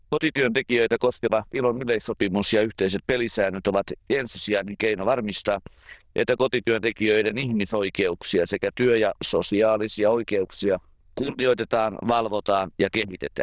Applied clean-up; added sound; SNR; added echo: neural diffusion model UNIVERSE++.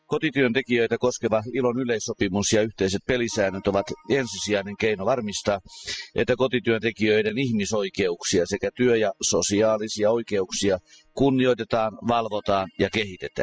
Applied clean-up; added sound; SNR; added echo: classical method spectral subtraction.